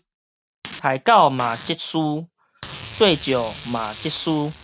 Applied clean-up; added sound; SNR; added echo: none; Packing tape, duct tape; 18 dB; none.